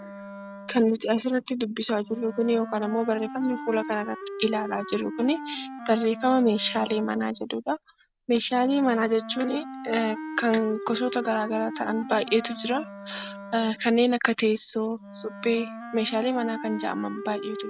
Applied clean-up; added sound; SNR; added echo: none; Wind instrument, woodwind instrument; 12 dB; none.